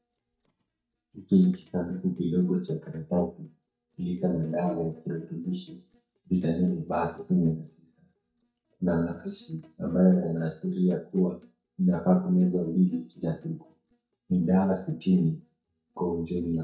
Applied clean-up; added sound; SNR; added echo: neural mask model DeepFilterNet 3.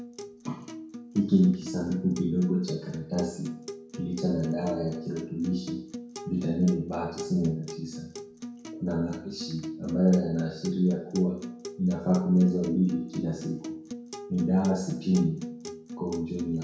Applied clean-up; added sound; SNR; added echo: none; Acoustic guitar; 12 dB; reverberation time 0.6 s.